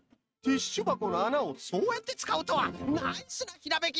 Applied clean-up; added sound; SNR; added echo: neural mask model RNNoise.